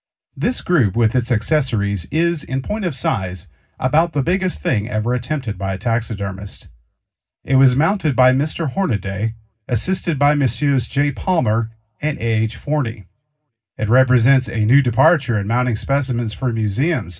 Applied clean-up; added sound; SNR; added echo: none; none; none; reverberation time 0.4 s.